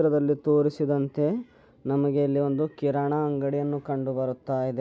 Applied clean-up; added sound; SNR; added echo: none; none; none; none.